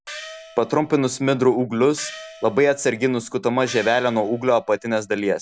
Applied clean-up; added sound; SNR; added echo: none; Gong; 19 dB; none.